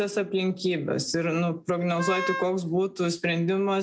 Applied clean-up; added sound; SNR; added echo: none; Wind instrument, woodwind instrument; 6 dB; none.